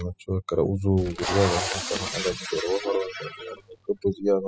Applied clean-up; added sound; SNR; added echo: classical method spectral subtraction.